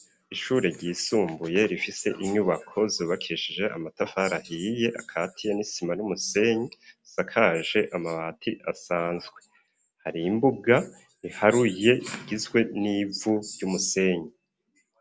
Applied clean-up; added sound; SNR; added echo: none; none; none; none.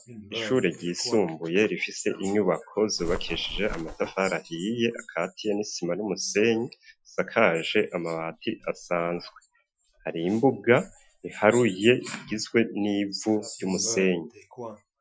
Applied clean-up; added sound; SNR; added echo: classical method Wiener filter.